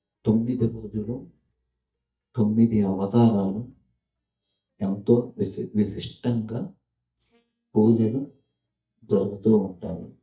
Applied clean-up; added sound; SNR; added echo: neural mask model DeepFilterNet 3.